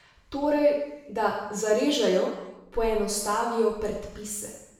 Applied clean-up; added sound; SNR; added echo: none; none; none; reverberation time 0.9 s.